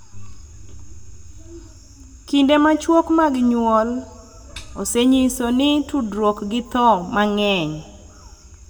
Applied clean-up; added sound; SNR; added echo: none; none; none; reverberation time 1.1 s.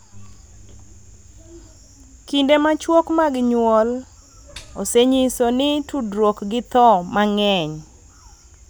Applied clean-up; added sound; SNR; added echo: none; none; none; none.